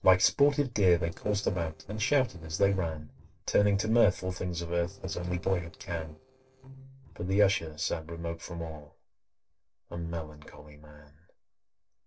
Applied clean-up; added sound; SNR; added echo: neural separator model SepFormer DNS4.